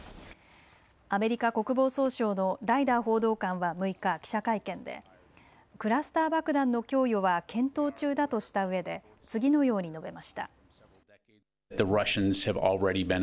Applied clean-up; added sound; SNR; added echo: none; none; none; none.